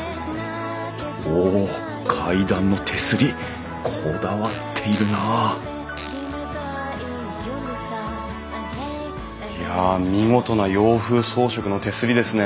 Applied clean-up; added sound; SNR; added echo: none; Bowed string instrument + Fart; 17 dB; none.